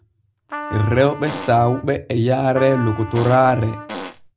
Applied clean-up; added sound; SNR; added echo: none; Trumpet + Fart; 13 dB; none.